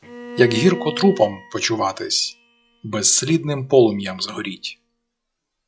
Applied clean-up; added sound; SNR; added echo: classical method log-MMSE.